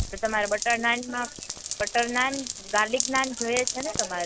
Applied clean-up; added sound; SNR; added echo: none; Rain; 6 dB; none.